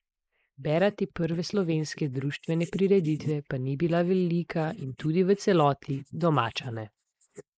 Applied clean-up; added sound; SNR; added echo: neural mask model Resemble Enhance denoiser.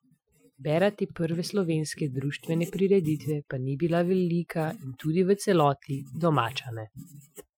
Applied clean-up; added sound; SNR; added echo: classical method Wiener filter.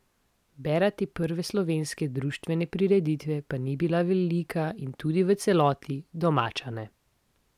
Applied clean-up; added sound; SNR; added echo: none; none; none; none.